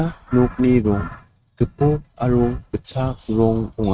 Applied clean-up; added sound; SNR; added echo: neural mask model RNNoise.